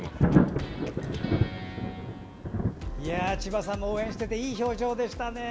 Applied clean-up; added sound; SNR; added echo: none; Thunder; -2 dB; none.